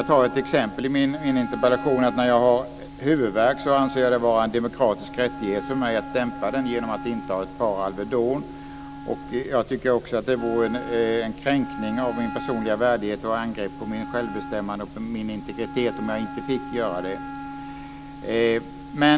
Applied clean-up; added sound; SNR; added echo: none; Wind instrument, woodwind instrument; 12 dB; none.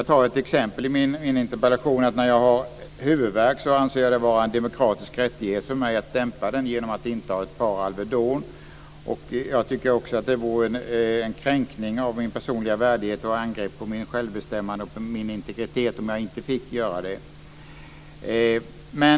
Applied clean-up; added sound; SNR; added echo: none; none; none; none.